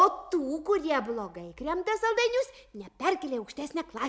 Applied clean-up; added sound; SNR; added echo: none; none; none; none.